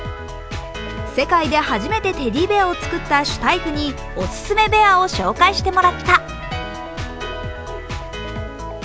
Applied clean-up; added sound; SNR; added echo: none; none; none; none.